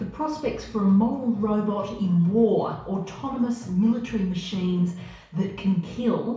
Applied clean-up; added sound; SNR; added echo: none; none; none; reverberation time 0.6 s.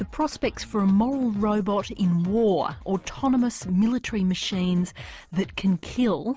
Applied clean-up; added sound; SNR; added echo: none; none; none; none.